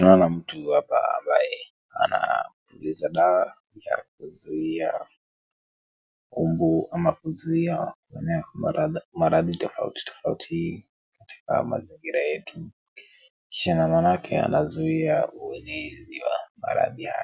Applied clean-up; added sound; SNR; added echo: none; none; none; none.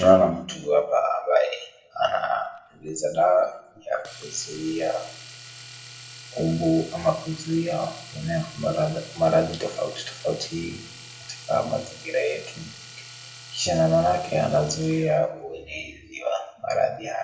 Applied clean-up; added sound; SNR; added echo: none; Domestic sounds, home sounds; 19 dB; reverberation time 0.6 s.